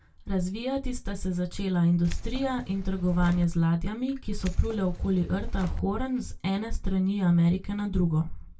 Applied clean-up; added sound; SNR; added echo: none; Keys jangling; 9 dB; reverberation time 0.1 s.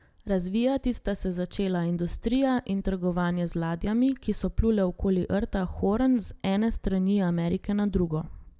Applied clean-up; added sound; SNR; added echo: none; none; none; none.